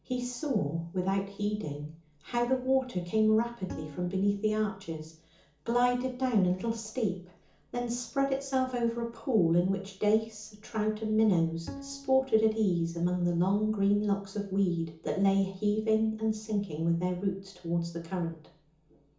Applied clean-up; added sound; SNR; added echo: none; Bowed string instrument; 17 dB; reverberation time 0.7 s.